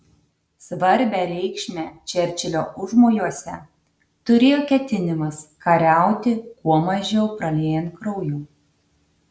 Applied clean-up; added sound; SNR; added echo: none; none; none; none.